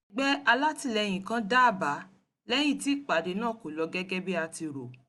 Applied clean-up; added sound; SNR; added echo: none; none; none; none.